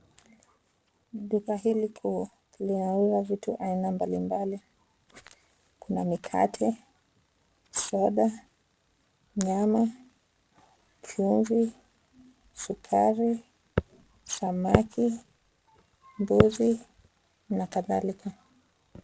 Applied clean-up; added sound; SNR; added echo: none; none; none; none.